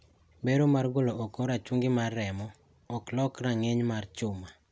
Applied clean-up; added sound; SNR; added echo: none; none; none; none.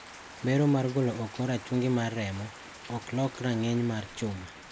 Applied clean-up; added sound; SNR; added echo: none; Rain; 16 dB; none.